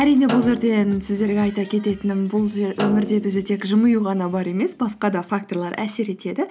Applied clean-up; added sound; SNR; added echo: none; Snare drum; 14 dB; none.